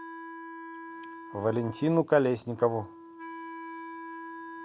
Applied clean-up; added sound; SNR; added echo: none; Wind instrument, woodwind instrument; 12 dB; none.